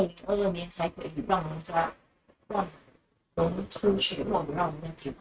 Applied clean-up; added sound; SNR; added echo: neural mask model RNNoise.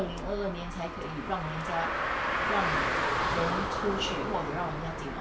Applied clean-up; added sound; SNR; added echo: none; Car; -3 dB; none.